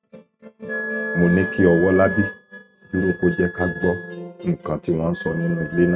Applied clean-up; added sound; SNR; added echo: neural mask model RNNoise.